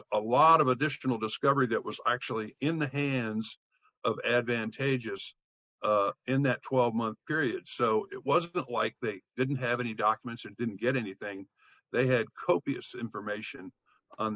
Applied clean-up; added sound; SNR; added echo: neural mask model Resemble Enhance denoiser.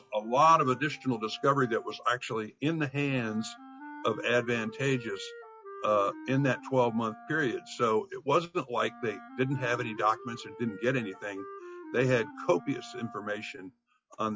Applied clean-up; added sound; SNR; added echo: classical method log-MMSE.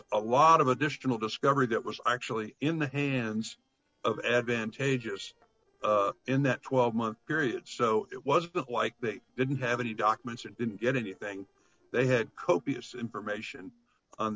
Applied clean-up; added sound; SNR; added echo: neural separator model SepFormer DNS4.